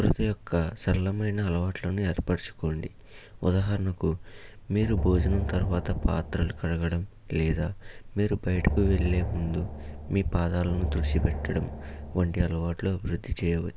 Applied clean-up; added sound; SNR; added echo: none; Drum; 4 dB; none.